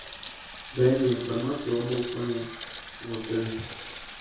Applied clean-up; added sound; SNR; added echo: none; Sink (filling or washing) / Water tap, faucet; 12 dB; reverberation time 0.6 s.